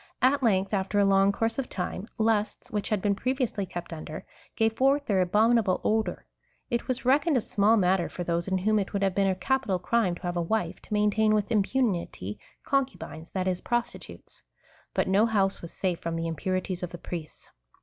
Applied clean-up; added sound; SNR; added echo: none; none; none; none.